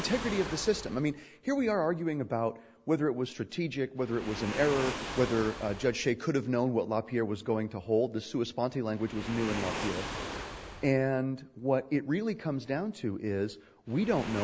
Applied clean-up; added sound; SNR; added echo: none; Waves, surf; 12 dB; none.